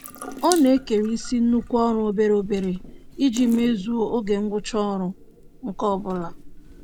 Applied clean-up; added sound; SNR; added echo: none; Drip / Sink (filling or washing) / Water tap, faucet; 15 dB; none.